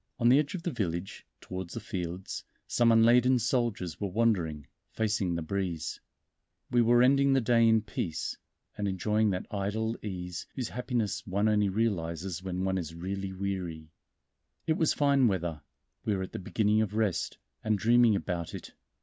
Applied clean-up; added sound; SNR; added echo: none; none; none; none.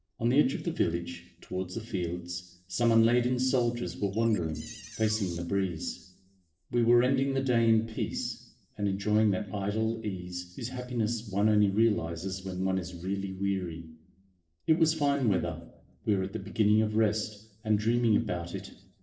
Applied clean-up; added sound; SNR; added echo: neural separator model SepFormer DNS4.